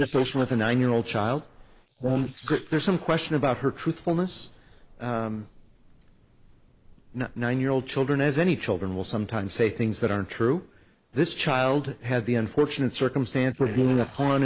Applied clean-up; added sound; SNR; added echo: neural mask model Resemble Enhance denoiser.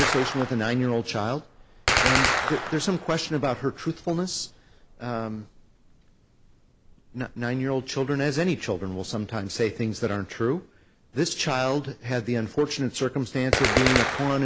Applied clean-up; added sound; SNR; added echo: none; Gunshot, gunfire; 4 dB; none.